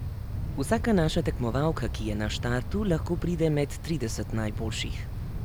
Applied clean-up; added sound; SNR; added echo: none; Wind; 4 dB; none.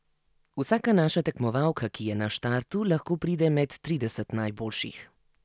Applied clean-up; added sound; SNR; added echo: none; none; none; none.